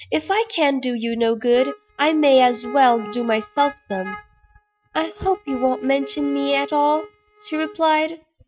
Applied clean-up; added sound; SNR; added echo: neural mask model RNNoise.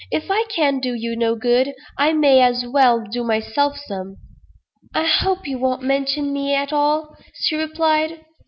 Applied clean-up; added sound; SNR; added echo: none; none; none; none.